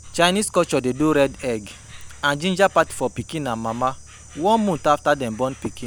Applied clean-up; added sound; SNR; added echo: none; Insect; 19 dB; none.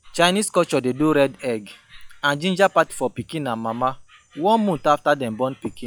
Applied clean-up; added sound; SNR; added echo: classical method log-MMSE.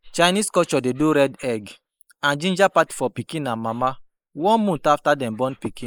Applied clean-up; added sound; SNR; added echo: neural mask model Resemble Enhance denoiser.